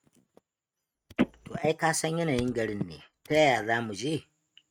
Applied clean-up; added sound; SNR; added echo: neural mask model RNNoise.